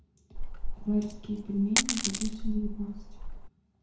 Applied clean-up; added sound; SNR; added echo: none; Coin (dropping); -1 dB; reverberation time 0.5 s.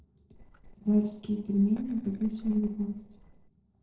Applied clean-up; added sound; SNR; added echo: neural separator model SepFormer DNS4.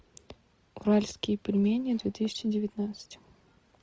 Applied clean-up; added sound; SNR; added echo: none; none; none; none.